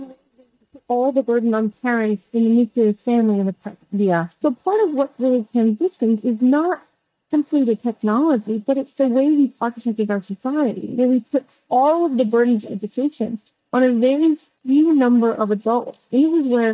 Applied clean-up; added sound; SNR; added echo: neural mask model DeepFilterNet 3.